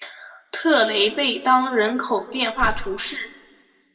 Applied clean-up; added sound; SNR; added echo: none; Slam; 9 dB; reverberation time 1.0 s.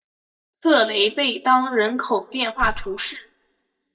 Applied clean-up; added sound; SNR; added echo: neural mask model DeepFilterNet 3.